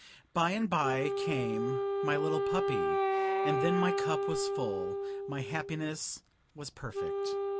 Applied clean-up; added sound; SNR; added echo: none; Wind instrument, woodwind instrument; -2 dB; none.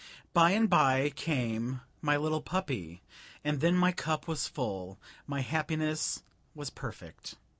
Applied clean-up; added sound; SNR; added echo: none; none; none; none.